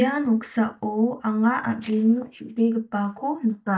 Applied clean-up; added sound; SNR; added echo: neural mask model DeepFilterNet 3.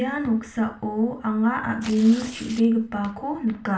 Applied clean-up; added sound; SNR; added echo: none; Tearing; 19 dB; reverberation time 0.4 s.